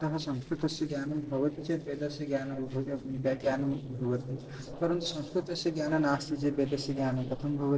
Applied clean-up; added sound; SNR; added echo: neural separator model SepFormer DNS4.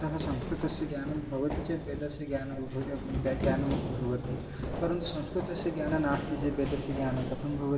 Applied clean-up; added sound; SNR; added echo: none; Run; 4 dB; reverberation time 2.2 s.